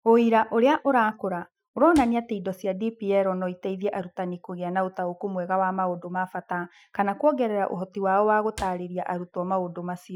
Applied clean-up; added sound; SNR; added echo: classical method Wiener filter.